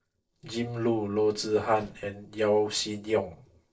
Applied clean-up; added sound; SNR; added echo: neural separator model SepFormer DNS4.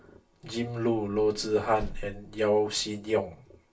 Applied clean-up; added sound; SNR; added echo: none; Vehicle; 14 dB; reverberation time 0.2 s.